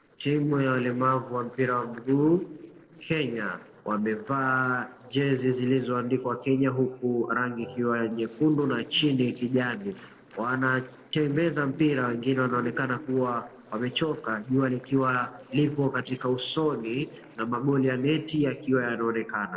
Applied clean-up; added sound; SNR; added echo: neural separator model SepFormer DNS4.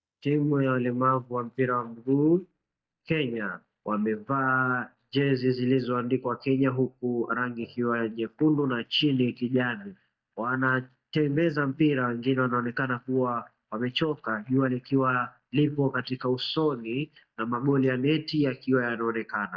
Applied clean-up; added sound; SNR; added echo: neural mask model DeepFilterNet 3.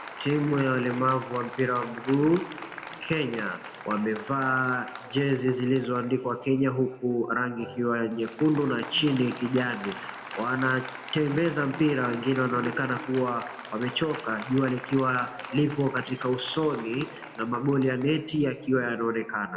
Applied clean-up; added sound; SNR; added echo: none; Applause; 14 dB; reverberation time 1.2 s.